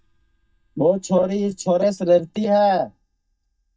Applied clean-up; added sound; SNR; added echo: neural mask model DeepFilterNet 3.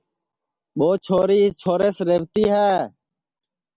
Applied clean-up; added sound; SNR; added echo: none; none; none; none.